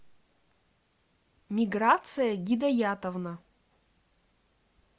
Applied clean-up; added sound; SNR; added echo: none; none; none; none.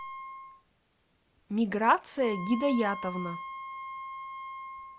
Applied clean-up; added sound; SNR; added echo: none; Wind instrument, woodwind instrument; 10 dB; none.